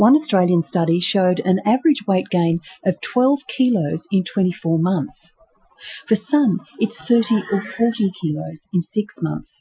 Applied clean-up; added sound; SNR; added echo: classical method Wiener filter.